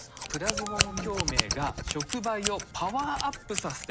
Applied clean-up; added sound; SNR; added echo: none; Scissors; 0 dB; none.